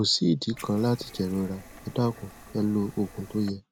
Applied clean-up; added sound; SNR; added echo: none; Liquid; 19 dB; none.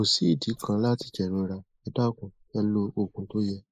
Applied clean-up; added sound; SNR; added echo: neural mask model Resemble Enhance denoiser.